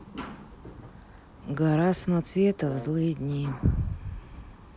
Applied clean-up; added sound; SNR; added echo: none; Brass instrument; 18 dB; none.